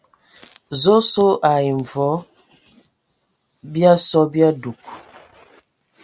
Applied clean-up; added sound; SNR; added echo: none; none; none; none.